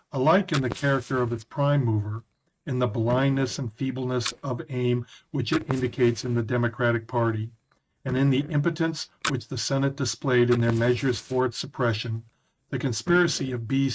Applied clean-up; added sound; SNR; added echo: neural mask model RNNoise.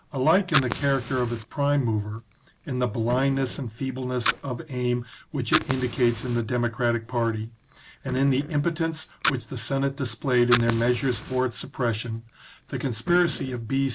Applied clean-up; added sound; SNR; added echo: none; Fire; 10 dB; none.